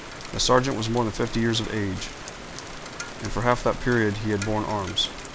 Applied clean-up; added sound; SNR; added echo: none; Rain; 12 dB; none.